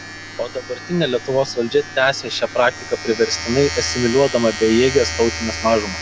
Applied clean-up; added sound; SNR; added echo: none; Domestic sounds, home sounds; 10 dB; none.